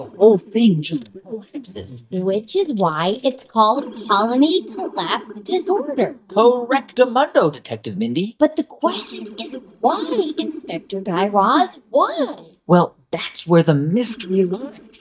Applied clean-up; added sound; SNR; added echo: neural mask model DeepFilterNet 3.